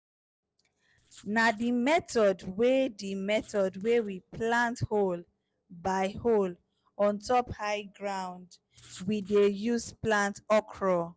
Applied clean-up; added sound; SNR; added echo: neural separator model SepFormer DNS4.